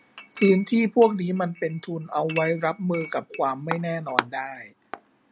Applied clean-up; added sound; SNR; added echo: none; Chink, clink; 11 dB; none.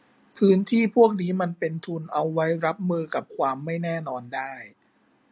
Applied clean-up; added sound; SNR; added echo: none; none; none; none.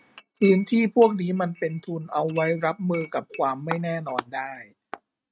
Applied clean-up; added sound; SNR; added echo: neural mask model RNNoise.